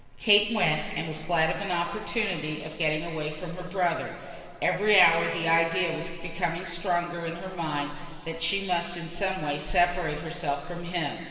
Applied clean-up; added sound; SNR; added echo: none; none; none; reverberation time 2.5 s.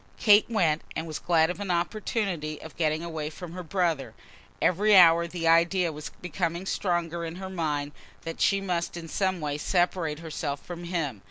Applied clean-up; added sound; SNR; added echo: none; none; none; none.